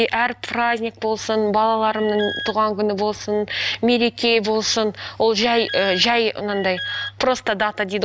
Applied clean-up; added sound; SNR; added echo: none; Alarm; 11 dB; none.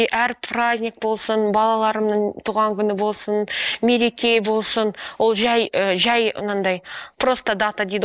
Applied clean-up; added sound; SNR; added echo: neural mask model Resemble Enhance denoiser.